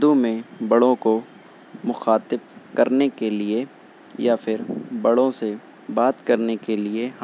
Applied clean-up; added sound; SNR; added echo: none; none; none; none.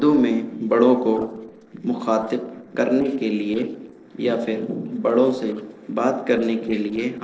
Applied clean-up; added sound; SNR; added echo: neural separator model SepFormer DNS4.